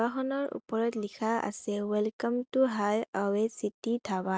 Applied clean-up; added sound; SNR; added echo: none; none; none; none.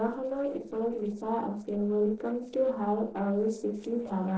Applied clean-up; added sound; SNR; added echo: neural separator model SepFormer DNS4.